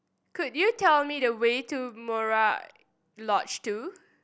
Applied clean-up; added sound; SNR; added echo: none; none; none; none.